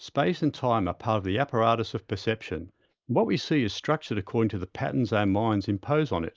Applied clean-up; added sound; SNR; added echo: neural mask model Resemble Enhance denoiser.